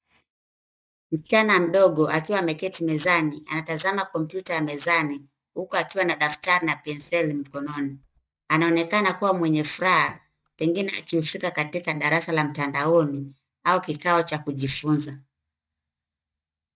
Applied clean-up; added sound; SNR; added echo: neural mask model DeepFilterNet 3.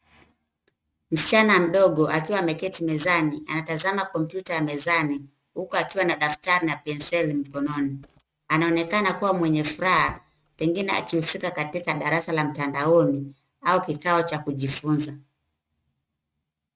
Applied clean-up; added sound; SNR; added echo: neural mask model RNNoise.